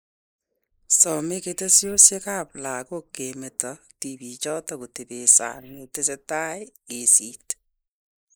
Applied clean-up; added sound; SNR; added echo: neural mask model Resemble Enhance denoiser.